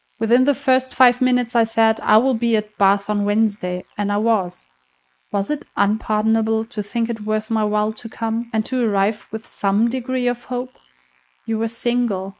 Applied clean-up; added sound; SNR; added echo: neural mask model Resemble Enhance denoiser.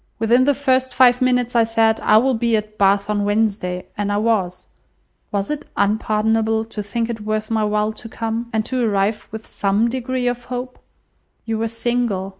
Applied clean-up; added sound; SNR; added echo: none; none; none; none.